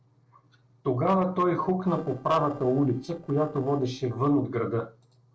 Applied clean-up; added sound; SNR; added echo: neural separator model SepFormer DNS4.